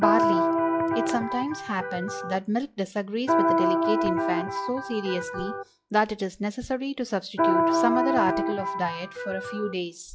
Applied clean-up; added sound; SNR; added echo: classical method log-MMSE.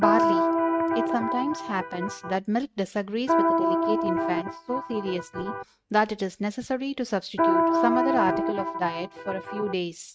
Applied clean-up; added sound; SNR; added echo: neural mask model RNNoise.